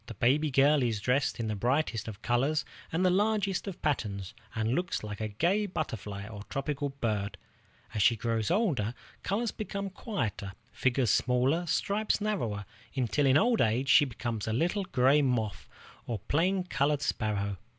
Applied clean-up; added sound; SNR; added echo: none; none; none; none.